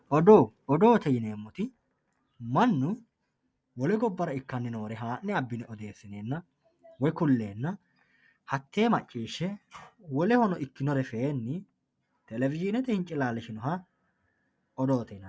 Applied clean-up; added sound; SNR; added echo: none; none; none; none.